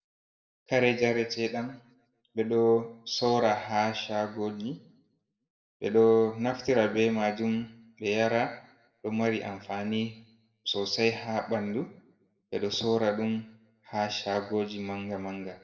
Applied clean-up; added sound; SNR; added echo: none; none; none; reverberation time 0.6 s.